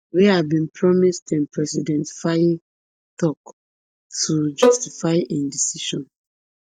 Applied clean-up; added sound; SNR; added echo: neural mask model DeepFilterNet 3.